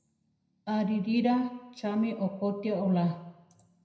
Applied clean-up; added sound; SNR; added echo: none; none; none; reverberation time 0.8 s.